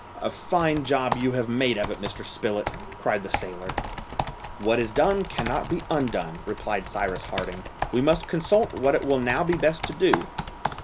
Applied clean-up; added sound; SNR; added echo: none; Computer keyboard; 7 dB; none.